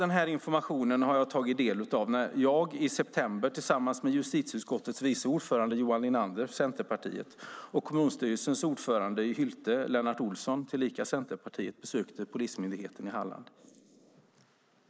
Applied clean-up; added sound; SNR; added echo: neural mask model Resemble Enhance denoiser.